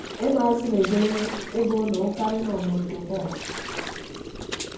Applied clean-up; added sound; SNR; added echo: none; Gurgling; 9 dB; reverberation time 0.9 s.